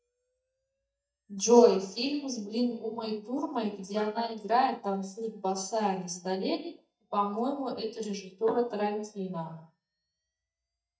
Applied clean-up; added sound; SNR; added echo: neural mask model DeepFilterNet 3.